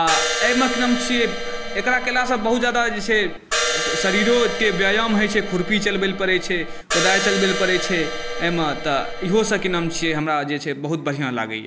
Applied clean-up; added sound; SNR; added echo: none; Crash cymbal; 4 dB; none.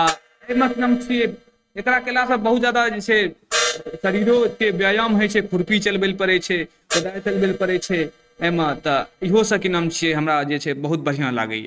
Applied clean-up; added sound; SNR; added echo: neural mask model RNNoise.